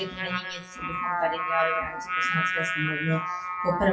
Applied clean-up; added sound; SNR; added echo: classical method WPE with log-MMSE.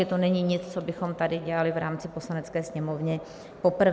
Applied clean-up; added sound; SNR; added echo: none; none; none; none.